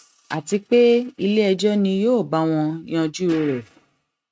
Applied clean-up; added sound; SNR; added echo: neural mask model RNNoise.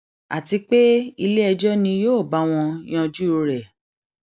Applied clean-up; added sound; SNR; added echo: none; none; none; none.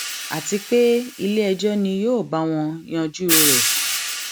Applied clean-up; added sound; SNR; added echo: none; Hi-hat; 3 dB; none.